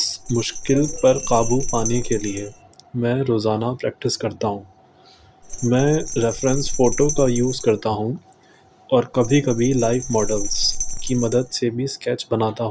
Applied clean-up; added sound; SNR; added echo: none; Bell; 5 dB; none.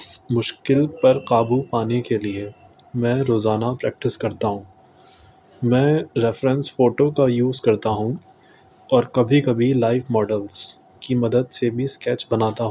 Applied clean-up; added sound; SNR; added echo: none; none; none; none.